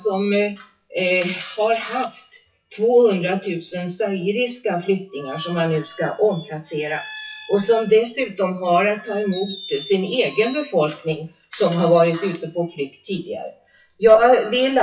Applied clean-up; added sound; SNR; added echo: classical method WPE with log-MMSE.